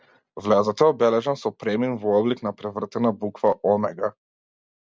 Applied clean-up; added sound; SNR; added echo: none; none; none; none.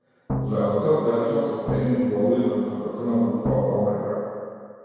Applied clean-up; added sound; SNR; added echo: none; Drum; 8 dB; reverberation time 2.0 s.